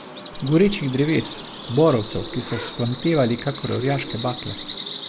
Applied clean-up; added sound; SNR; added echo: none; Bird vocalization, bird call, bird song; 11 dB; none.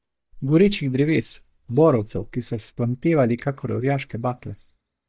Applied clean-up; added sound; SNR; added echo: neural mask model DeepFilterNet 3.